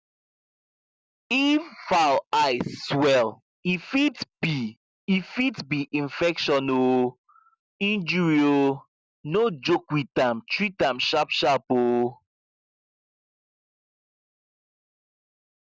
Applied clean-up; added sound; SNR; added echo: none; none; none; none.